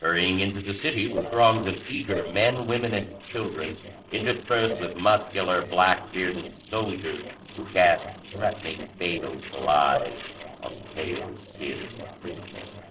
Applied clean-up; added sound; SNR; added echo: neural separator model SepFormer DNS4.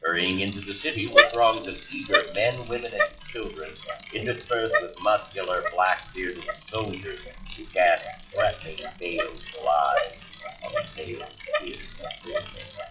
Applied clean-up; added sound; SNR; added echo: classical method WPE with log-MMSE.